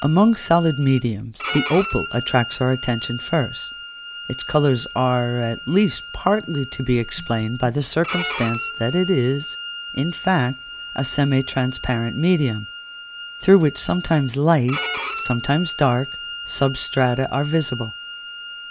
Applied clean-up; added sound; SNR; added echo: none; Bowed string instrument; 11 dB; none.